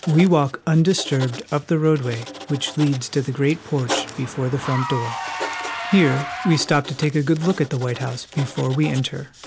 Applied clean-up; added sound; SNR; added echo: none; Writing + Engine / Car; 11 dB; none.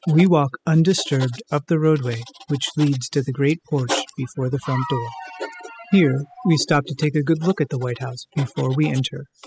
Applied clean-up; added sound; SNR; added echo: classical method spectral subtraction.